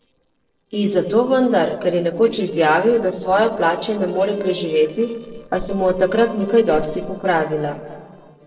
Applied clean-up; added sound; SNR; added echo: neural separator model SepFormer DNS4.